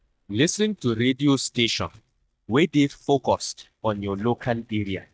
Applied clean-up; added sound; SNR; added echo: neural mask model DeepFilterNet 3.